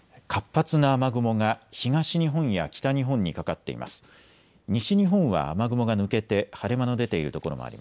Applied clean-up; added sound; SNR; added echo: none; none; none; none.